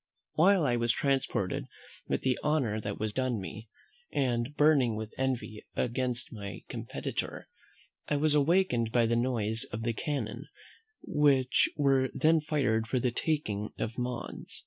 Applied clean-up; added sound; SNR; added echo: none; none; none; none.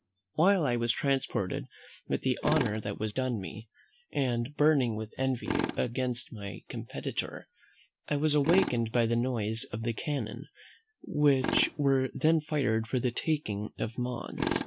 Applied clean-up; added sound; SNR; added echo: none; Tools; 10 dB; none.